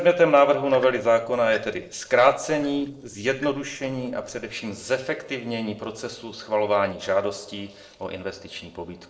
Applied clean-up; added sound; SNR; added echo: neural separator model SepFormer DNS4.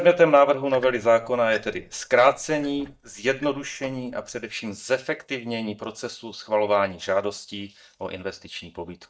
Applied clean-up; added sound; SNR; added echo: neural mask model DeepFilterNet 3.